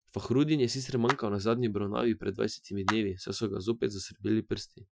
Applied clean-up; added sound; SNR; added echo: classical method Wiener filter.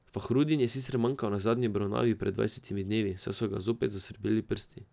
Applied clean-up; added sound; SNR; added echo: none; none; none; none.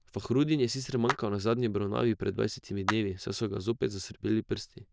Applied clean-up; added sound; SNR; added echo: neural diffusion model UNIVERSE++.